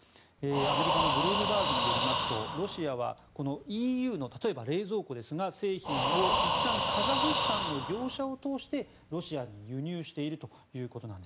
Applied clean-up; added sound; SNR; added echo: none; Breathing; -3 dB; none.